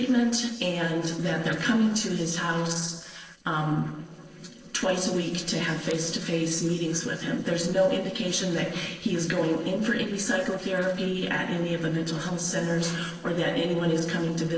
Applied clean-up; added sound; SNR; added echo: neural separator model SepFormer DNS4.